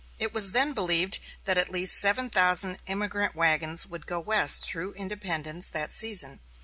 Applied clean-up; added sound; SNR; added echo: none; none; none; none.